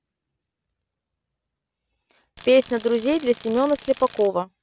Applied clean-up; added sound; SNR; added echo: none; Tools; 16 dB; none.